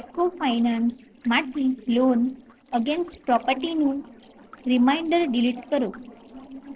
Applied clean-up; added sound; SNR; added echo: neural separator model SepFormer DNS4.